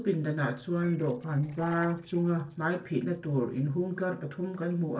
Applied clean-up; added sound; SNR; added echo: neural separator model SepFormer DNS4.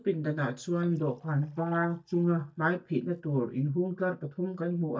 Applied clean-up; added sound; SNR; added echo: neural mask model DeepFilterNet 3.